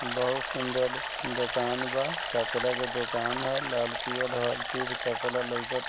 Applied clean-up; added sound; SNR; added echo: none; Stream; 2 dB; none.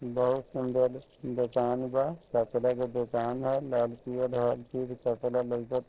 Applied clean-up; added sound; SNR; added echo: neural separator model SepFormer DNS4.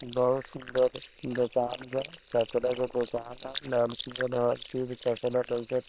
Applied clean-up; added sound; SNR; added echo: neural separator model SepFormer WHAM!.